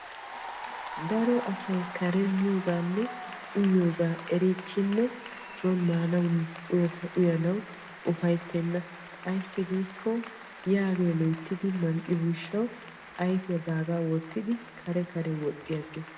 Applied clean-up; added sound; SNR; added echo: none; Applause / Cheering; 14 dB; reverberation time 1.0 s.